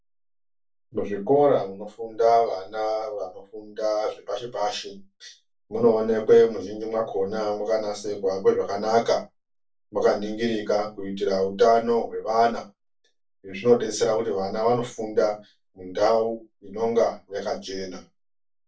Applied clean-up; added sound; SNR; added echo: none; none; none; reverberation time 0.2 s.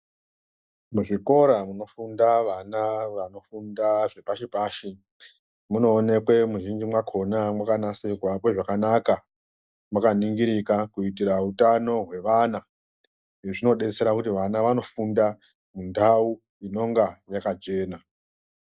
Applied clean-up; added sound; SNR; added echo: none; none; none; none.